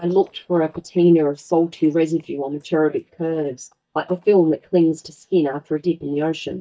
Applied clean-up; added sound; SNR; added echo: neural mask model DeepFilterNet 3.